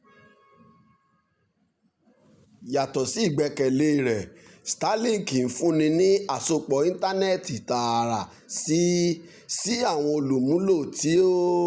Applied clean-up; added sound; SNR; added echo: none; none; none; none.